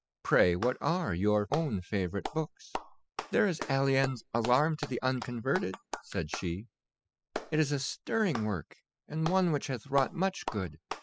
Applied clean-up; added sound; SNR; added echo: classical method spectral subtraction.